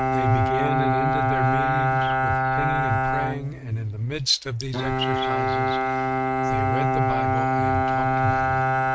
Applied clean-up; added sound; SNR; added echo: neural mask model RNNoise.